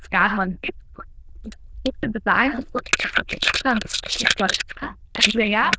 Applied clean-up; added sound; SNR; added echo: neural diffusion model UNIVERSE++.